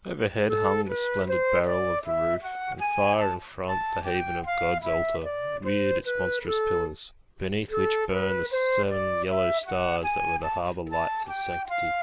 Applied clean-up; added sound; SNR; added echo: none; Wind instrument, woodwind instrument; -2 dB; none.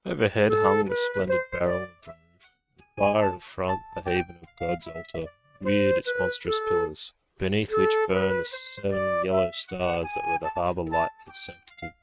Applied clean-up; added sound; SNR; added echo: neural mask model RNNoise.